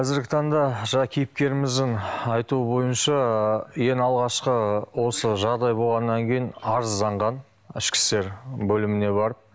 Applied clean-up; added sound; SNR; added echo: none; none; none; none.